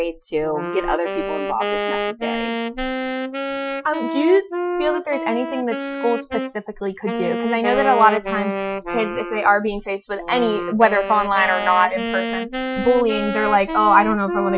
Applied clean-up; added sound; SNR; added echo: classical method Wiener filter.